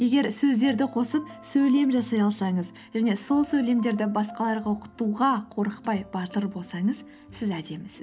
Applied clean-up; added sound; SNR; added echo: none; none; none; none.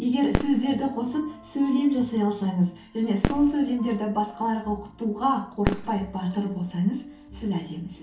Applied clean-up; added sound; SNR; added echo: none; Fireworks; 9 dB; reverberation time 0.4 s.